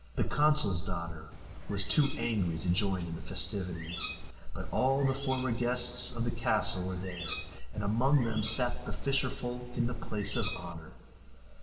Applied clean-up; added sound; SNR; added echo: none; Bird; 14 dB; reverberation time 1.9 s.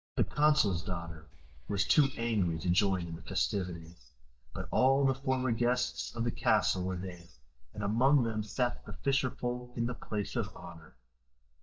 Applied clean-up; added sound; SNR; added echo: neural mask model DeepFilterNet 3.